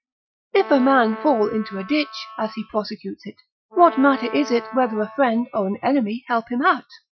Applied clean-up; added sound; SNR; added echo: classical method Wiener filter.